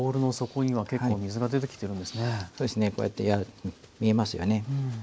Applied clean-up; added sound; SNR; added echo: none; none; none; none.